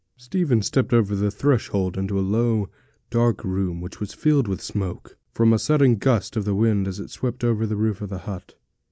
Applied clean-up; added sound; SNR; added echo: none; none; none; none.